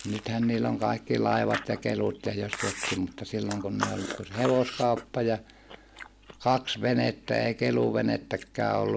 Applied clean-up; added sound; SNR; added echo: none; Chewing, mastication; 13 dB; none.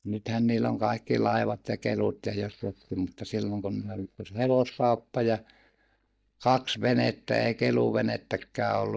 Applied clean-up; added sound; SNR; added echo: neural mask model DeepFilterNet 3.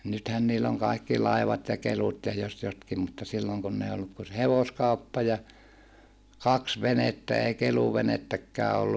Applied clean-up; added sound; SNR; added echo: none; none; none; none.